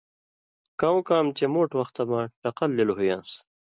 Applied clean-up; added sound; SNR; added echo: none; none; none; none.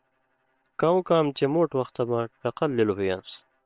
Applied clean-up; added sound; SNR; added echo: neural separator model SepFormer WHAM!.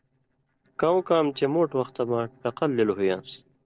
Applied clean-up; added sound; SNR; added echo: neural separator model SepFormer DNS4.